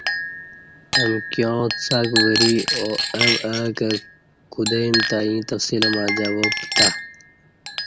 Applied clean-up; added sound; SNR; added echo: none; Chink, clink; 1 dB; none.